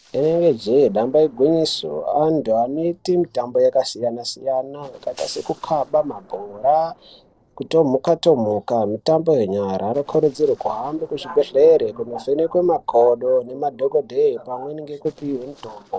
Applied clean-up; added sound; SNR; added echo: neural separator model SepFormer DNS4.